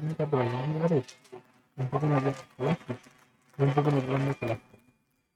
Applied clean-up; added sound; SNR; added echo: neural mask model RNNoise.